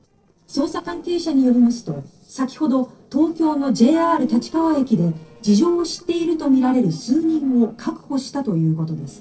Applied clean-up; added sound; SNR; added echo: neural separator model SepFormer DNS4.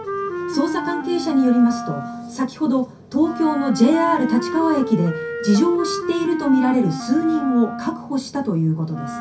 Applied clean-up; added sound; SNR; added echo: none; Wind instrument, woodwind instrument; 8 dB; reverberation time 0.3 s.